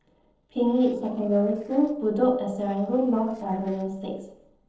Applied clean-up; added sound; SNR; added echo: neural separator model SepFormer DNS4.